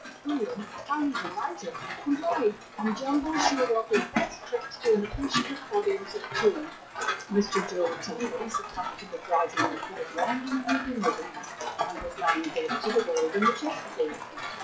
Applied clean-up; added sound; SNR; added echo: classical method WPE with log-MMSE.